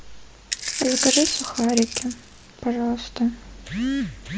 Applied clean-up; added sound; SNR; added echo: none; Coin (dropping); 2 dB; none.